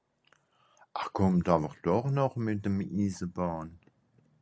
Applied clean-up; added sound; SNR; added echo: none; none; none; none.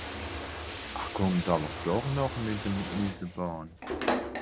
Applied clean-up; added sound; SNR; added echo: none; Bathtub (filling or washing); 3 dB; none.